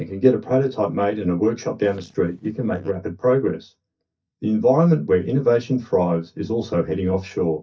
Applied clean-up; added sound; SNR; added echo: neural mask model DeepFilterNet 3.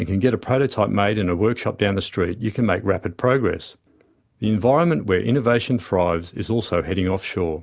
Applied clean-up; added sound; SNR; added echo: none; none; none; none.